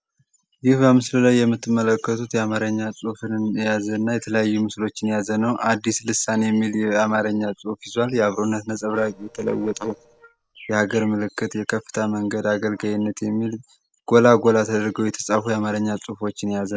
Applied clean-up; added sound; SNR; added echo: neural separator model SepFormer DNS4.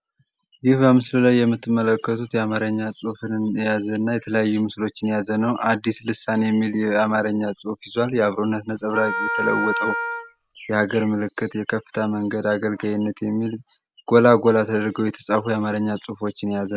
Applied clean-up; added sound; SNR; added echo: none; Wind instrument, woodwind instrument; 5 dB; none.